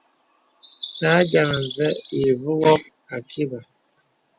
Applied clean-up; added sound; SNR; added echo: none; Bird vocalization, bird call, bird song; 4 dB; none.